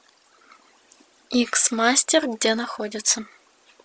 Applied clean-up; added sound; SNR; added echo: none; none; none; none.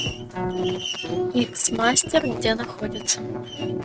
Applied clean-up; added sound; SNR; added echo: neural mask model RNNoise.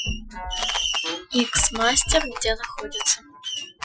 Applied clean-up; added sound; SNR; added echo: classical method Wiener filter.